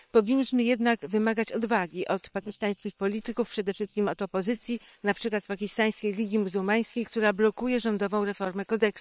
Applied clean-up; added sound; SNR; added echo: neural separator model SepFormer WHAM!.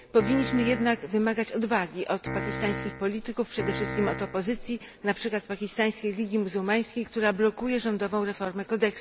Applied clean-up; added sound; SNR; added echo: none; Piano; 6 dB; none.